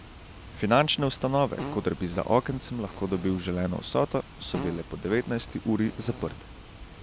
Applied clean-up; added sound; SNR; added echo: none; Fart + Water; 13 dB; none.